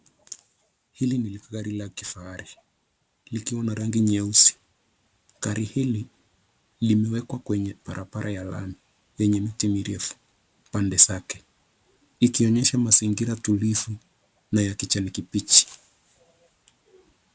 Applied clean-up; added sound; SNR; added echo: none; none; none; none.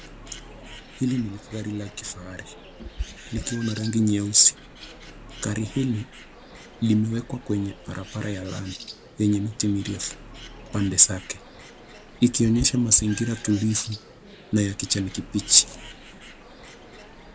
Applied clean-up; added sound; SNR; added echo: none; Bird + Meow; 16 dB; none.